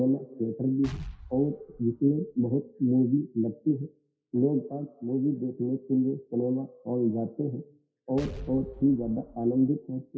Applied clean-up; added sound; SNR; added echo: classical method WPE with log-MMSE.